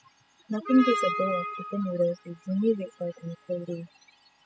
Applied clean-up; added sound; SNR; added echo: classical method spectral subtraction.